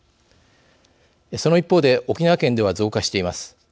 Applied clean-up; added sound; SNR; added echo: none; none; none; none.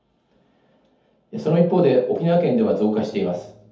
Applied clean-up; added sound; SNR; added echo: none; none; none; reverberation time 0.6 s.